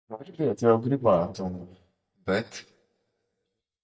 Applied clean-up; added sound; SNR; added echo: neural mask model DeepFilterNet 3.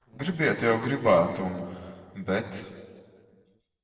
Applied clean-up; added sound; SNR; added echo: neural separator model SepFormer DNS4.